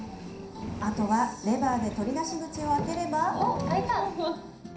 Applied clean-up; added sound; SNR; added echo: none; Engine; 15 dB; reverberation time 0.5 s.